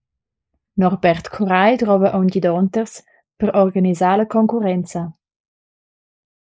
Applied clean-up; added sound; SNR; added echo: neural mask model Resemble Enhance denoiser.